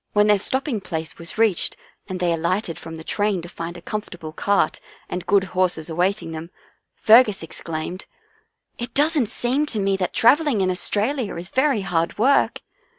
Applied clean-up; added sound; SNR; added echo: none; none; none; none.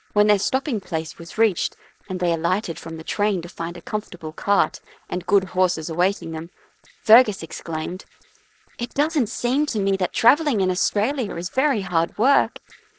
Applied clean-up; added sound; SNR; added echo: neural separator model SepFormer DNS4.